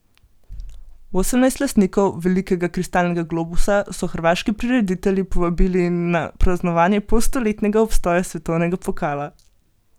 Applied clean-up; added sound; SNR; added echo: none; none; none; none.